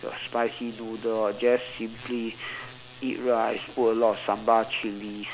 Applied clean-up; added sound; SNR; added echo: none; none; none; none.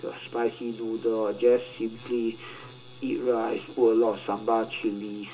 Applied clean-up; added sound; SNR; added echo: none; none; none; reverberation time 0.2 s.